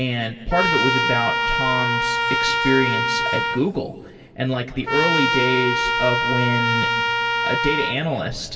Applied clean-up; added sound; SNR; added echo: none; Trumpet; -2 dB; reverberation time 2.6 s.